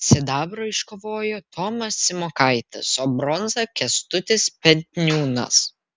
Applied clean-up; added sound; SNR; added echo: none; none; none; none.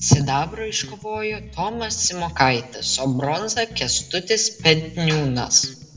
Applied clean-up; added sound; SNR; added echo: none; Bass guitar; 18 dB; reverberation time 0.6 s.